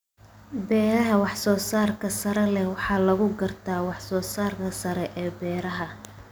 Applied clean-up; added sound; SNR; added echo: none; none; none; none.